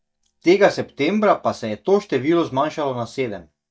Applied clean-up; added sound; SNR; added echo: neural mask model DeepFilterNet 3.